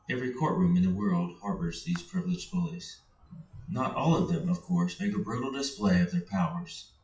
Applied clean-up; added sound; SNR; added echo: classical method WPE with log-MMSE.